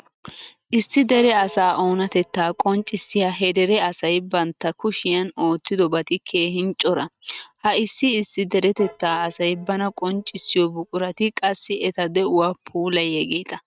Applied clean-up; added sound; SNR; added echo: neural mask model RNNoise.